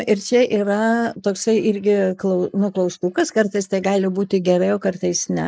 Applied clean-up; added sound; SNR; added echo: neural mask model Resemble Enhance denoiser.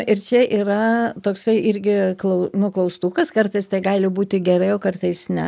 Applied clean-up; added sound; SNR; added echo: none; none; none; none.